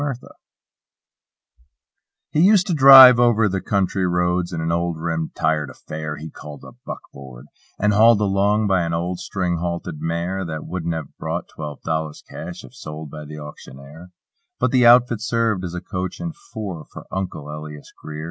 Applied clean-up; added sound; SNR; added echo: none; none; none; none.